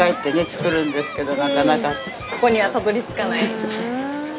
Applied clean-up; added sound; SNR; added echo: none; none; none; none.